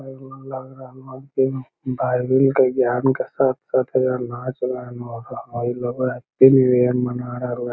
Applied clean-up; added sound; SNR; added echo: none; none; none; none.